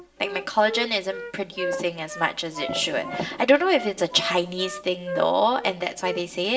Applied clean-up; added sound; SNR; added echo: none; Wind instrument, woodwind instrument; 11 dB; reverberation time 0.4 s.